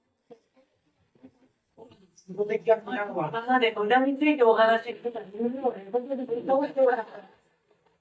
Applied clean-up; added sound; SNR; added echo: neural mask model DeepFilterNet 3.